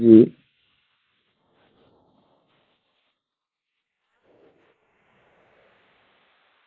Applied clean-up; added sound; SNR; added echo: neural mask model Resemble Enhance denoiser.